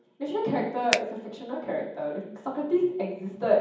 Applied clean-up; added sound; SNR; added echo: none; Finger snapping; 1 dB; reverberation time 1.2 s.